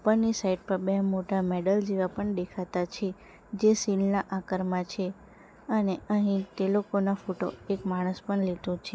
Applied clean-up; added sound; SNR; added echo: none; none; none; none.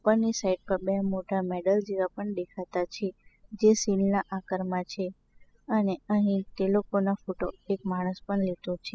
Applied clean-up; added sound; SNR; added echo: classical method spectral subtraction.